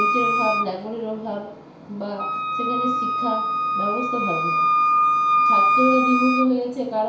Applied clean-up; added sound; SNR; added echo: none; Wind instrument, woodwind instrument; -4 dB; reverberation time 0.6 s.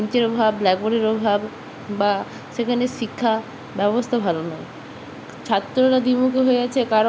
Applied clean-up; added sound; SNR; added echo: none; none; none; none.